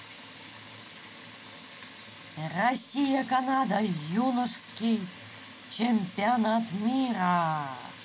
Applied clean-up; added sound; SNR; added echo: none; none; none; none.